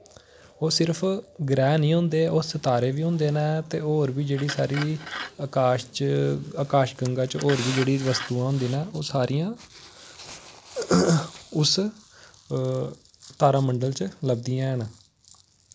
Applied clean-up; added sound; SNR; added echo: none; Glass; 14 dB; none.